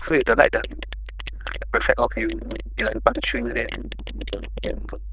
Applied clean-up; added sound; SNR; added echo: neural diffusion model UNIVERSE++.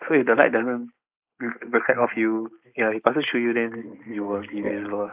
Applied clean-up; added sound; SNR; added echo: neural mask model Resemble Enhance denoiser.